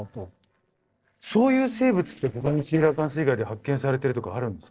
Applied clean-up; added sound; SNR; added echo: neural separator model SepFormer DNS4.